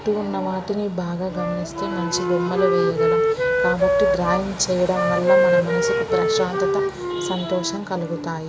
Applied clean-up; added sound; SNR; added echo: none; Wind instrument, woodwind instrument; -2 dB; reverberation time 2.3 s.